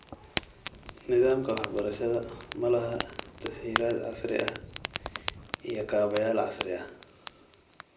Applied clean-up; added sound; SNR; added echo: none; Fire; 9 dB; reverberation time 0.4 s.